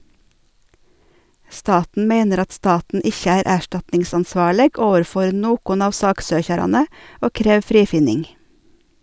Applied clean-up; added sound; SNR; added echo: none; none; none; none.